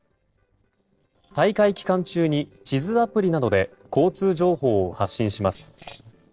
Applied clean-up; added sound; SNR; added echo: neural separator model SepFormer DNS4.